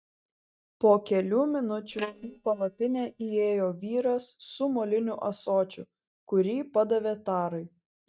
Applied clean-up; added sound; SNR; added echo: neural mask model DeepFilterNet 3.